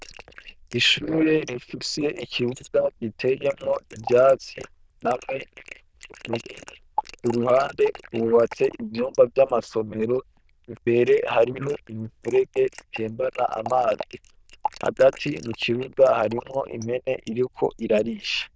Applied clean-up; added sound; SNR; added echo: neural diffusion model UNIVERSE++.